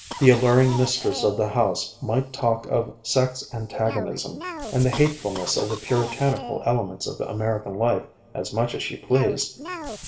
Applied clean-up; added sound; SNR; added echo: none; Cough; 14 dB; reverberation time 1.8 s.